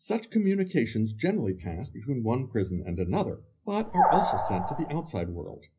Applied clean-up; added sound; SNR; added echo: none; Animal; -3 dB; reverberation time 0.4 s.